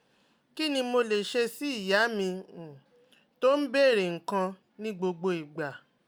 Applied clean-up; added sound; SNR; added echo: none; none; none; none.